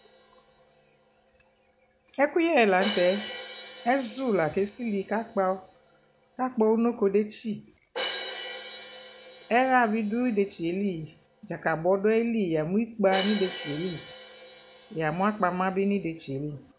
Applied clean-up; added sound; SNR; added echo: none; Crash cymbal; 14 dB; none.